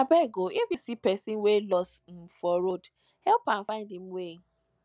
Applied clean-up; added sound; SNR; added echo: none; none; none; none.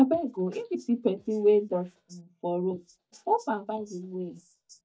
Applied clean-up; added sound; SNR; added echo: neural mask model DeepFilterNet 3.